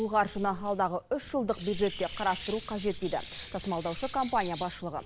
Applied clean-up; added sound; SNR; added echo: none; Bird; 12 dB; none.